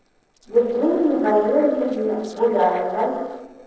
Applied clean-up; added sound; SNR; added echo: neural separator model SepFormer DNS4.